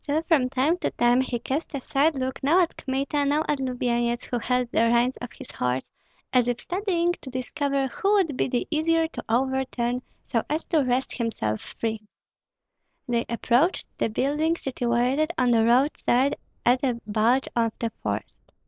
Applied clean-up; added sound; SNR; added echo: neural mask model Resemble Enhance denoiser.